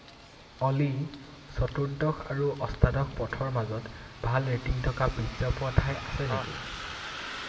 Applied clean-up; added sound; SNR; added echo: none; Bus; 12 dB; reverberation time 2.2 s.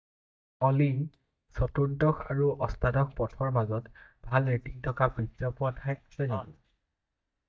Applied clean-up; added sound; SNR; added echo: neural mask model DeepFilterNet 3.